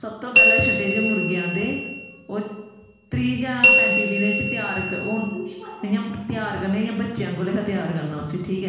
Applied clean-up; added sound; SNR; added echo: none; Bell; -3 dB; reverberation time 1.1 s.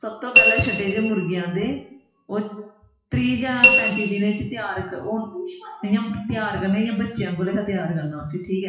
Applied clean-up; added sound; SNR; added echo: classical method WPE with log-MMSE.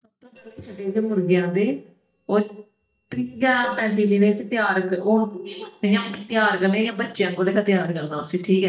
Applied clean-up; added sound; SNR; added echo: neural mask model DeepFilterNet 3.